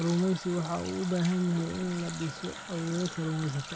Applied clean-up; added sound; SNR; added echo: none; Water tap, faucet; 11 dB; none.